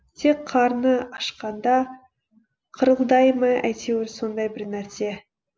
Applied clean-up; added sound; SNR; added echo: none; none; none; none.